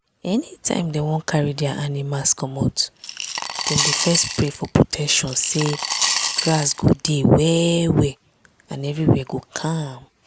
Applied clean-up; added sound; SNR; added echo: none; Coin (dropping) / Glass; 4 dB; none.